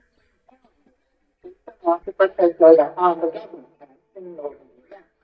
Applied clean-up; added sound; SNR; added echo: neural mask model DeepFilterNet 3.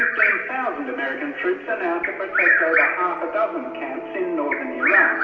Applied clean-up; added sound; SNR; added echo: none; Bird vocalization, bird call, bird song; -1 dB; reverberation time 2.4 s.